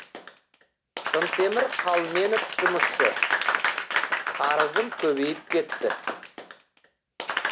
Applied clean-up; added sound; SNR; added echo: none; Applause; 0 dB; none.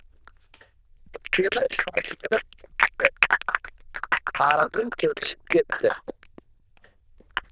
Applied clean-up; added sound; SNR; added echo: neural diffusion model UNIVERSE++.